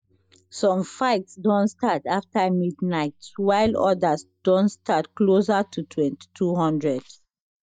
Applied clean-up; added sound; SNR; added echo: neural mask model DeepFilterNet 3.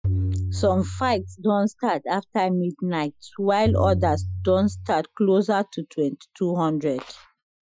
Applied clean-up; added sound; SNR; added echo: classical method Wiener filter.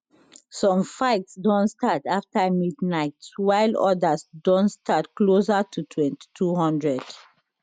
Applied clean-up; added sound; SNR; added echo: none; none; none; none.